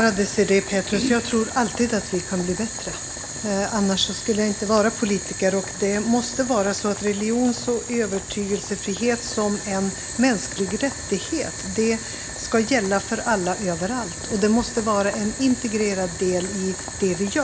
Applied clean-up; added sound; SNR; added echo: none; Boiling; 8 dB; none.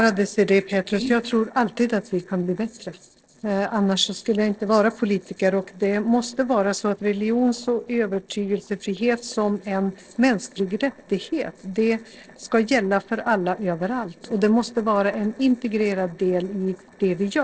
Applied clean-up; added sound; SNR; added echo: neural separator model SepFormer DNS4.